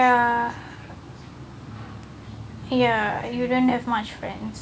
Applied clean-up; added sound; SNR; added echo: none; Electric guitar; 16 dB; none.